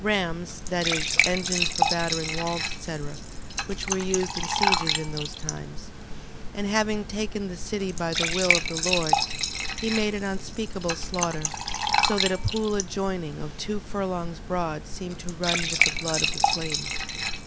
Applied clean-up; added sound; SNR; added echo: none; Fill (with liquid) / Trickle, dribble / Glass; -2 dB; none.